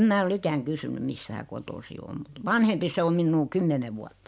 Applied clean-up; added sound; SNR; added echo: none; none; none; none.